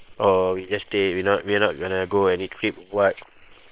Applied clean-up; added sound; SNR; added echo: neural separator model SepFormer WHAM!.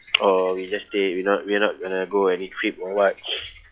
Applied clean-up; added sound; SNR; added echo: classical method log-MMSE.